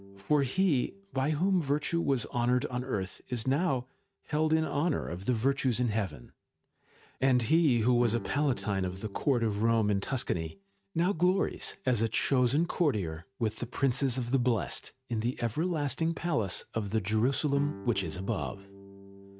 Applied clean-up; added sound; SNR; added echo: neural mask model RNNoise.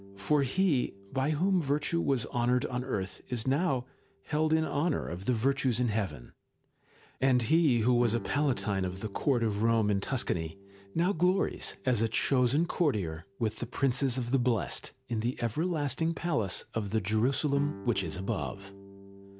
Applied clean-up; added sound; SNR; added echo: none; Guitar; 20 dB; none.